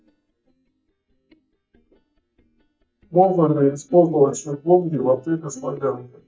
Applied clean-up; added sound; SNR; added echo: neural mask model DeepFilterNet 3.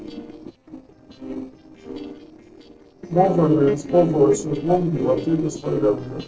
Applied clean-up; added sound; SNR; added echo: neural separator model SepFormer DNS4.